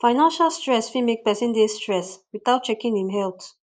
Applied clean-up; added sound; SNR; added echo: neural mask model Resemble Enhance denoiser.